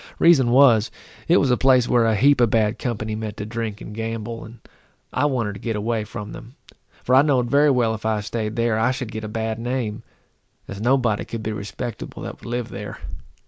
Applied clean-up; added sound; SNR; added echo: none; none; none; none.